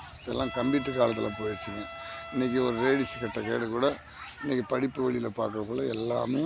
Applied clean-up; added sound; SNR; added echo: none; Trumpet; 13 dB; none.